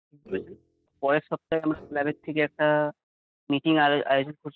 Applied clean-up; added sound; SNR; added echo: neural mask model DeepFilterNet 3.